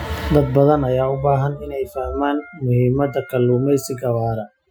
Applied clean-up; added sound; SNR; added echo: classical method Wiener filter.